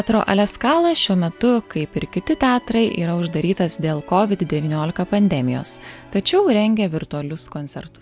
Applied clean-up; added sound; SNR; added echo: none; none; none; none.